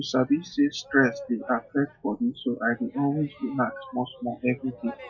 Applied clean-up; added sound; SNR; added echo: classical method WPE with log-MMSE.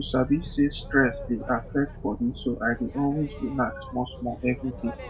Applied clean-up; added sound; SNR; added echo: none; Boat, Water vehicle; 11 dB; reverberation time 0.1 s.